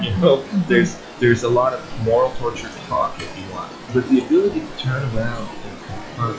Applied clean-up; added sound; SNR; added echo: classical method log-MMSE.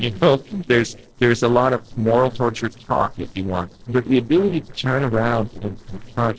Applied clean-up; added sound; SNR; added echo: neural separator model SepFormer DNS4.